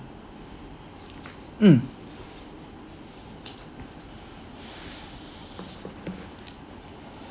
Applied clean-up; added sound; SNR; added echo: none; Bell; 18 dB; none.